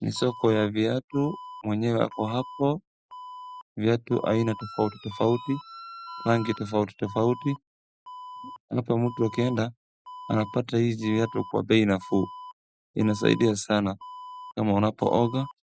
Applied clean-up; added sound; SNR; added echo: classical method Wiener filter.